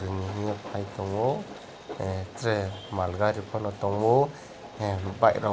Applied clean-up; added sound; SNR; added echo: none; Train; 15 dB; none.